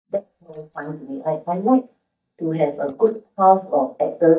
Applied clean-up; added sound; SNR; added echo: neural mask model DeepFilterNet 3.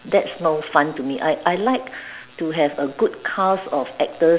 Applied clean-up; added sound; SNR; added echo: none; none; none; none.